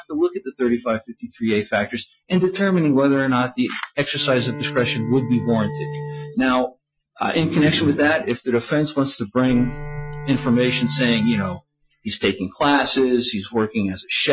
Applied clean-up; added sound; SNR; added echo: classical method Wiener filter.